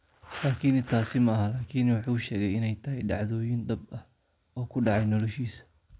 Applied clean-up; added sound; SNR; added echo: none; none; none; none.